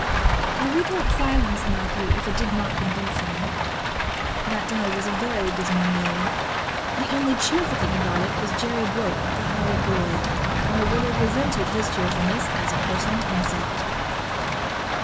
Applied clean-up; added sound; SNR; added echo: none; Rain; -4 dB; none.